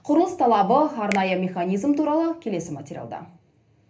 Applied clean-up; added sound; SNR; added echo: none; Finger snapping; 19 dB; reverberation time 0.3 s.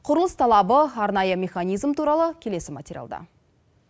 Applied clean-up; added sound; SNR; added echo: none; none; none; none.